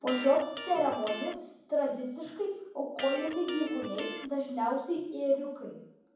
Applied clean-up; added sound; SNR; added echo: none; Electric guitar; 11 dB; reverberation time 1.2 s.